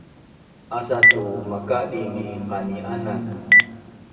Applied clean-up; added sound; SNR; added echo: none; Telephone; -5 dB; reverberation time 2.3 s.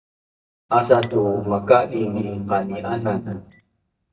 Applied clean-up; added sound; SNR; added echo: neural mask model DeepFilterNet 3.